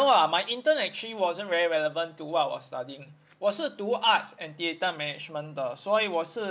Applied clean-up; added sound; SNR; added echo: none; none; none; none.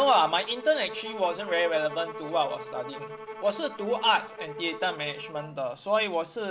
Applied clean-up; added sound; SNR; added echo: none; Bowed string instrument; 12 dB; none.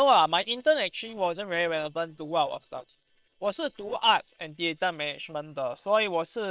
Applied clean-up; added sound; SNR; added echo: neural separator model SepFormer WHAM!.